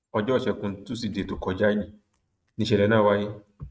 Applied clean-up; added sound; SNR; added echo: neural mask model RNNoise.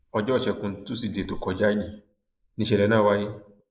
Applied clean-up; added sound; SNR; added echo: neural mask model Resemble Enhance denoiser.